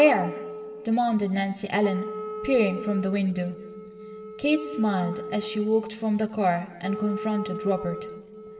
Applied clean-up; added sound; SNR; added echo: none; Wind instrument, woodwind instrument; 11 dB; reverberation time 2.9 s.